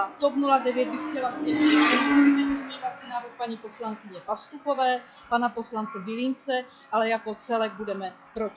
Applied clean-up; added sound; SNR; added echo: classical method log-MMSE.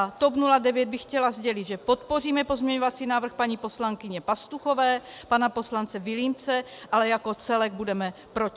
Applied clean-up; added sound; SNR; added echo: none; none; none; none.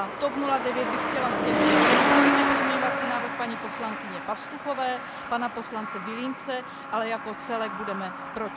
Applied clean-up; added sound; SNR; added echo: none; Truck; -4 dB; none.